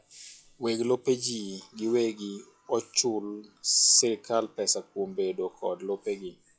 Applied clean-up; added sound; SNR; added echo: classical method log-MMSE.